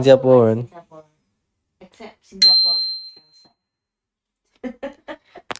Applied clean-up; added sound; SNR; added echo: neural mask model RNNoise.